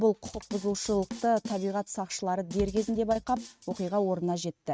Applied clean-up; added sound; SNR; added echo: neural mask model RNNoise.